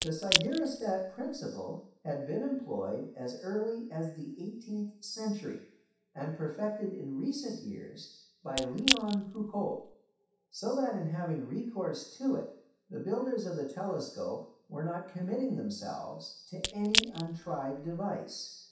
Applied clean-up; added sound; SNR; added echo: none; Crack / Crushing; -2 dB; reverberation time 0.7 s.